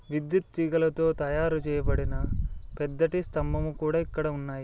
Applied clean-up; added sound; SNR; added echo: none; none; none; none.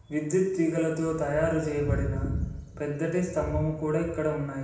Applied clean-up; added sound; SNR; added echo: none; none; none; reverberation time 0.9 s.